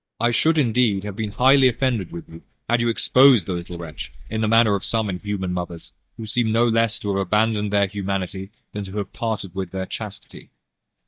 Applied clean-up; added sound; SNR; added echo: neural mask model DeepFilterNet 3.